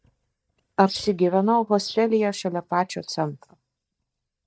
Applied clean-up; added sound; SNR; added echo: neural mask model DeepFilterNet 3.